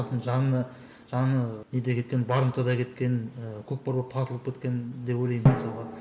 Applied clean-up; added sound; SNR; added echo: none; Drum; 5 dB; none.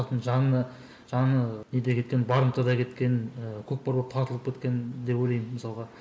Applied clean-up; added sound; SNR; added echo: none; none; none; none.